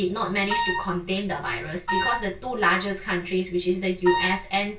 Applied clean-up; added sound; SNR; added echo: none; Wind instrument, woodwind instrument; 2 dB; reverberation time 0.2 s.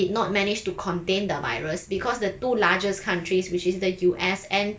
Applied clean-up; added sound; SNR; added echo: none; none; none; none.